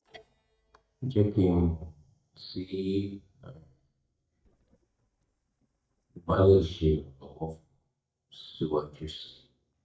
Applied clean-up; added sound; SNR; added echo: neural mask model DeepFilterNet 3.